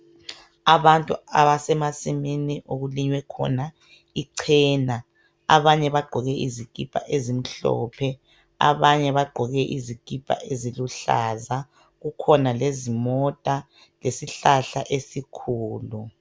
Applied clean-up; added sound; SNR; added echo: none; none; none; none.